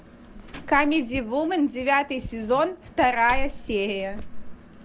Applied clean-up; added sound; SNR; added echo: none; Slam; 9 dB; none.